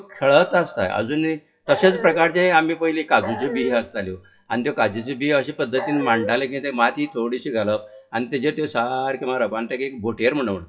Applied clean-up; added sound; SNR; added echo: classical method WPE with log-MMSE.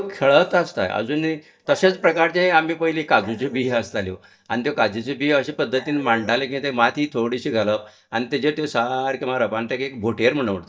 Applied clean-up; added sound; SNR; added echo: neural mask model DeepFilterNet 3.